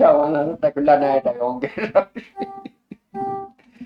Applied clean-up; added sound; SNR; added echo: neural mask model RNNoise.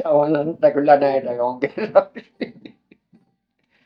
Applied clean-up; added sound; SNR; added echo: neural mask model DeepFilterNet 3.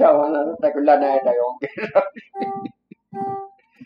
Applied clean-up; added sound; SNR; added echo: classical method spectral subtraction.